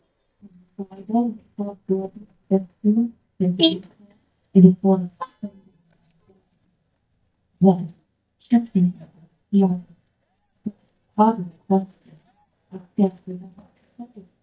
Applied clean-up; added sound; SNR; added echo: neural mask model DeepFilterNet 3.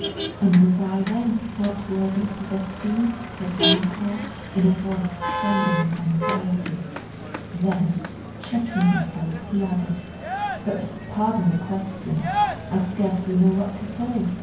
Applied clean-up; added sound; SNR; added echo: none; Motor vehicle (road); 6 dB; reverberation time 0.9 s.